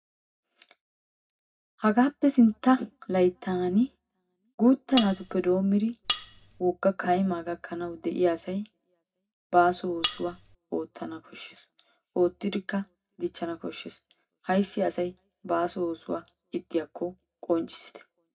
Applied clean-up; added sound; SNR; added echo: none; Cutlery, silverware; 6 dB; reverberation time 0.2 s.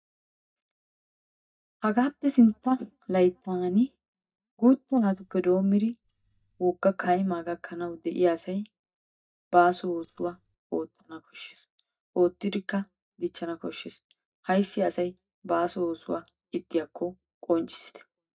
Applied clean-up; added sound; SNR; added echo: neural mask model DeepFilterNet 3.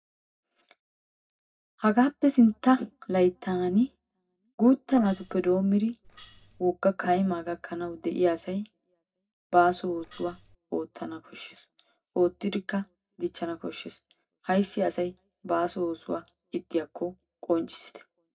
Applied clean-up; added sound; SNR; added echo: neural separator model SepFormer DNS4.